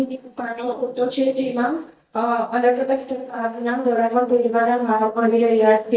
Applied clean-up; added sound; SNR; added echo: neural mask model DeepFilterNet 3.